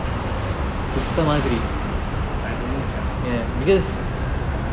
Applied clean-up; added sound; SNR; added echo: none; none; none; none.